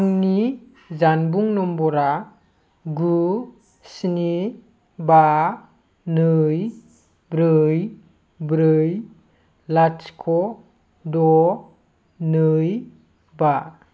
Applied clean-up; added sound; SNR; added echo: none; none; none; none.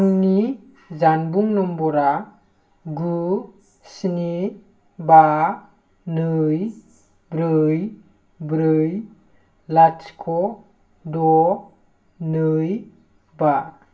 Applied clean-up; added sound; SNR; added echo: none; none; none; reverberation time 0.2 s.